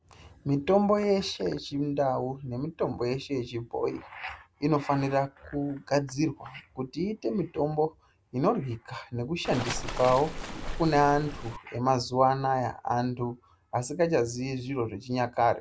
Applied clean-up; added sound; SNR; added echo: none; Waves, surf; 7 dB; none.